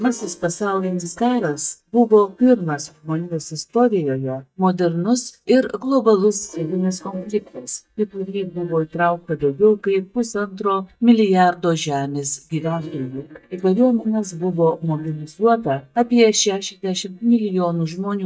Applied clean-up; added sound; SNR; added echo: neural mask model DeepFilterNet 3.